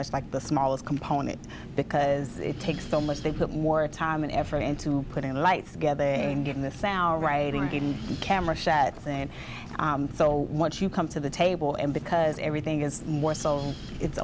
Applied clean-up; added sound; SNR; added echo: none; Fireworks + Wind; 13 dB; none.